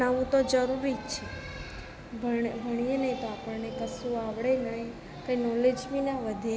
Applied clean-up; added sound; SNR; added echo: none; none; none; none.